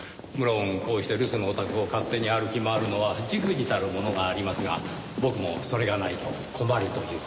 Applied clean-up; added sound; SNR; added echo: none; none; none; none.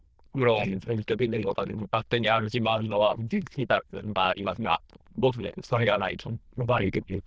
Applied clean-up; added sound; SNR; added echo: neural diffusion model UNIVERSE++.